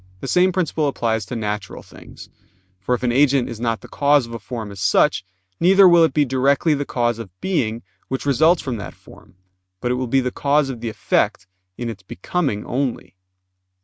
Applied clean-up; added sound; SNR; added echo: neural mask model RNNoise.